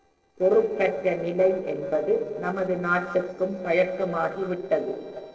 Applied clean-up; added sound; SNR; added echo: neural separator model SepFormer DNS4.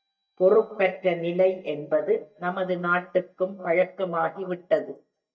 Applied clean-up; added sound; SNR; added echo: neural mask model DeepFilterNet 3.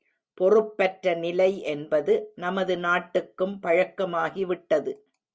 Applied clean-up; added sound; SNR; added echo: none; none; none; none.